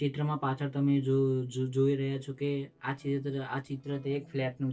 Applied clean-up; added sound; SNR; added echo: neural separator model SepFormer DNS4.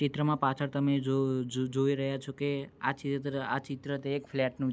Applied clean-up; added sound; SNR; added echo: none; none; none; none.